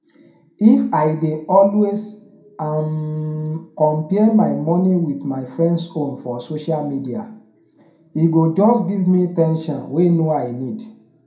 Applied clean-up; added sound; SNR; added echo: none; none; none; reverberation time 0.4 s.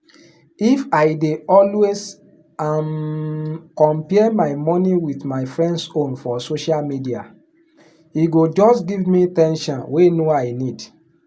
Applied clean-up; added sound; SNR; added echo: none; none; none; none.